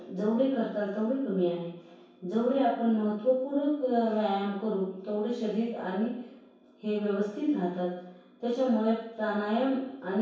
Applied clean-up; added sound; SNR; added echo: none; none; none; reverberation time 0.7 s.